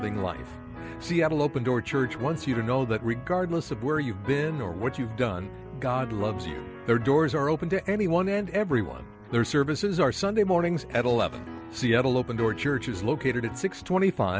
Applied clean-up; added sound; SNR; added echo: none; Bass guitar; 20 dB; none.